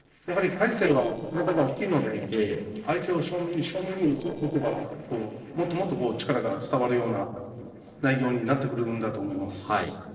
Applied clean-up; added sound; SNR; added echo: neural separator model SepFormer DNS4.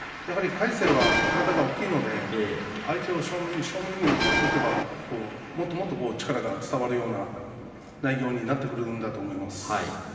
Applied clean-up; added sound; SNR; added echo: none; Bell; -4 dB; reverberation time 2.6 s.